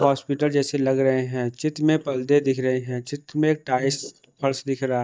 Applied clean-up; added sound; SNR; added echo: neural mask model DeepFilterNet 3.